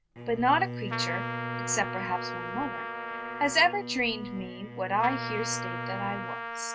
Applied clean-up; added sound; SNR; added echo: none; Bowed string instrument + Trumpet; 5 dB; none.